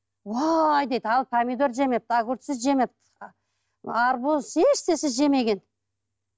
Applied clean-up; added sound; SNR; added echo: none; none; none; none.